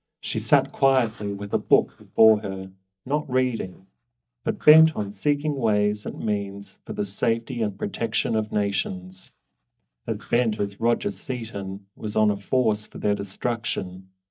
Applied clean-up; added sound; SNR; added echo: neural mask model DeepFilterNet 3.